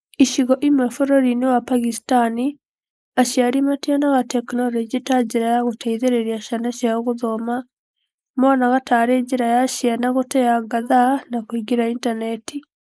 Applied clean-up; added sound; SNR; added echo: neural mask model Resemble Enhance denoiser.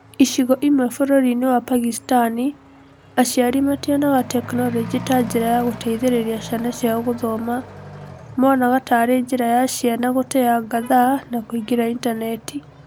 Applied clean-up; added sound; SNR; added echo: none; Accelerating, revving, vroom / Truck; 18 dB; none.